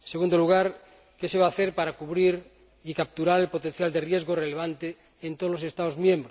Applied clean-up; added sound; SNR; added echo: none; none; none; none.